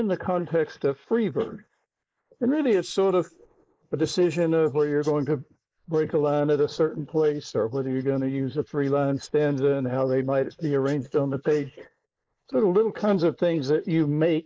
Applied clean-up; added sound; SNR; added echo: neural mask model Resemble Enhance denoiser.